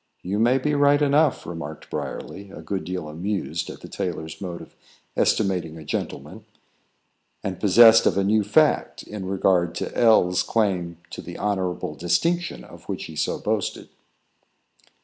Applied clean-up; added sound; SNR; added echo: none; none; none; none.